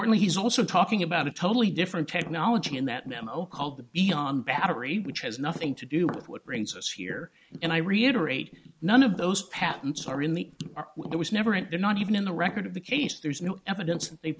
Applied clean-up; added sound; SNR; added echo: neural mask model Resemble Enhance denoiser.